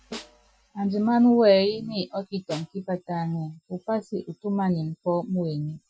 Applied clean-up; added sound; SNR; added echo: classical method Wiener filter.